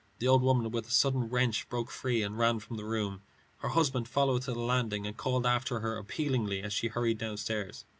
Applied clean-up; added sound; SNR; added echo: none; none; none; none.